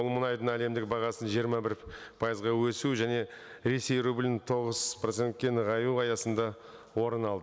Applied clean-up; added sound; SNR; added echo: none; none; none; none.